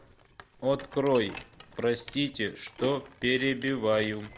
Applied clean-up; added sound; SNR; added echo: none; Microwave oven + Rattle; 18 dB; none.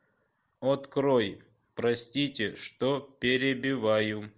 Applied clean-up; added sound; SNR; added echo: none; none; none; none.